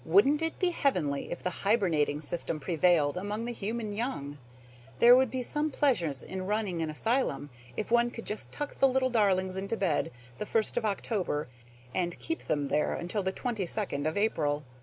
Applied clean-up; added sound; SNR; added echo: none; none; none; none.